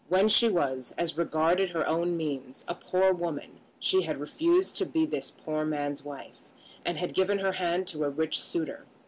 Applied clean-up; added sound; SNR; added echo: none; none; none; none.